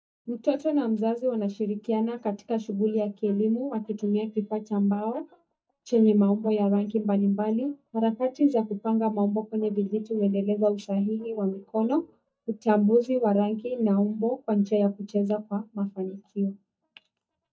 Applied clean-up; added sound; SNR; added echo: neural mask model DeepFilterNet 3.